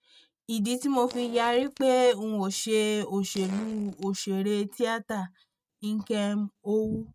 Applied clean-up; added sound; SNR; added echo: neural mask model RNNoise.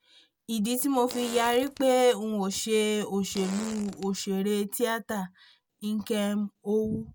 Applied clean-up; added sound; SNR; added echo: none; Fart; 15 dB; none.